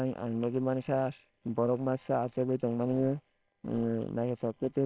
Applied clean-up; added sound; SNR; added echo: neural separator model SepFormer WHAM!.